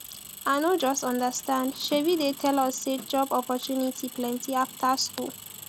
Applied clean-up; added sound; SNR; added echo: none; Engine; 15 dB; none.